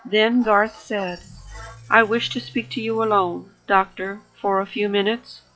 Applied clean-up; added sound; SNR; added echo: classical method log-MMSE.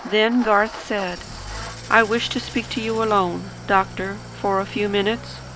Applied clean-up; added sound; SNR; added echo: none; Idling / Engine starting; 13 dB; none.